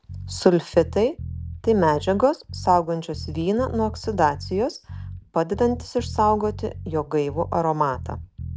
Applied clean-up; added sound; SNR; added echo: none; Bass guitar; 12 dB; none.